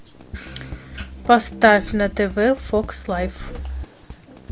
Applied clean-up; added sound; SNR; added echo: none; Drum kit; 12 dB; none.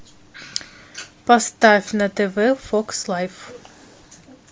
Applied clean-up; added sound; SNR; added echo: none; none; none; none.